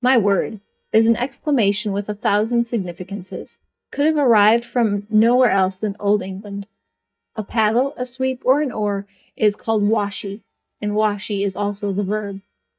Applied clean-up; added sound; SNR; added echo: neural mask model DeepFilterNet 3.